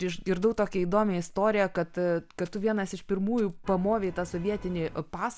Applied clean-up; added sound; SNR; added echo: none; Coin (dropping) + Vehicle horn, car horn, honking; 19 dB; none.